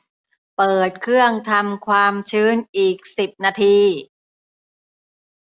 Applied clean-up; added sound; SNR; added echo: none; none; none; none.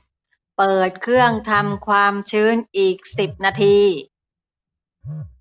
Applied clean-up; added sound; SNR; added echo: none; Telephone; 17 dB; none.